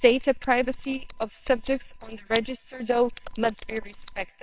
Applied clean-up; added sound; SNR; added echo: neural separator model SepFormer WHAMR!.